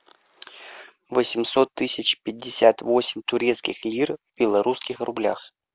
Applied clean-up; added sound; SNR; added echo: none; none; none; none.